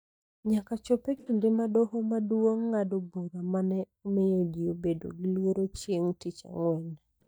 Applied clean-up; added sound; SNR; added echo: neural mask model DeepFilterNet 3.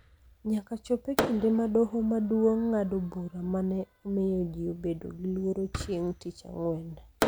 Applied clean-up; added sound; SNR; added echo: none; Fireworks; 9 dB; none.